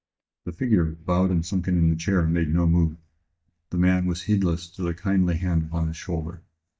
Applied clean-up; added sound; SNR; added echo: neural mask model DeepFilterNet 3.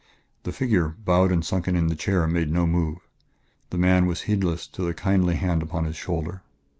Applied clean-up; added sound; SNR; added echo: none; none; none; none.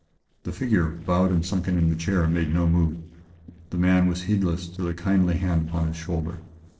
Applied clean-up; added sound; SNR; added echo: neural separator model SepFormer DNS4.